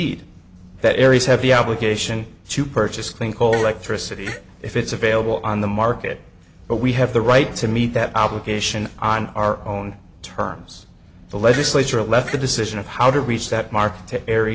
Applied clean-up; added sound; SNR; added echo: none; Fart; 15 dB; none.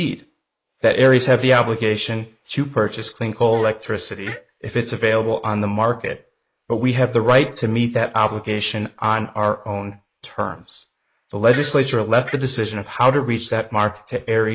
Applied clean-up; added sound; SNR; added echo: neural mask model Resemble Enhance denoiser.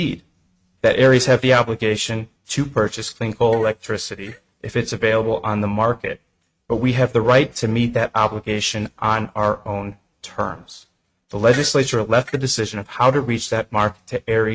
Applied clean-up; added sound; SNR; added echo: neural mask model RNNoise.